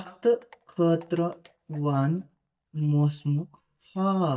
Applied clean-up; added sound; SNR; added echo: neural mask model DeepFilterNet 3.